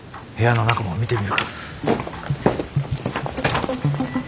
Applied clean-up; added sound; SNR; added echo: none; Tick-tock; 18 dB; none.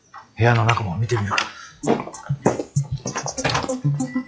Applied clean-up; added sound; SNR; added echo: classical method log-MMSE.